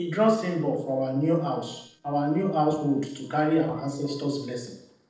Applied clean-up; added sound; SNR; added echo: neural separator model SepFormer DNS4.